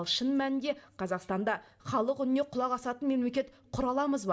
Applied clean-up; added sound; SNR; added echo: none; none; none; reverberation time 0.3 s.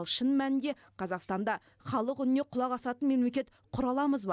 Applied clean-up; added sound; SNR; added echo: none; none; none; none.